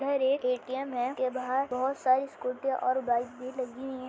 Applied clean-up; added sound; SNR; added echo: none; none; none; none.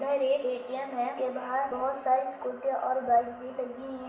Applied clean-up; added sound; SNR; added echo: none; none; none; reverberation time 0.7 s.